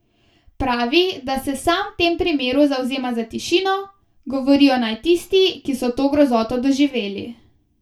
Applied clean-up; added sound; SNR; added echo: none; none; none; reverberation time 0.2 s.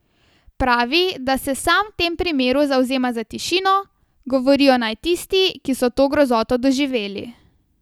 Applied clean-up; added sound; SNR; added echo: none; none; none; none.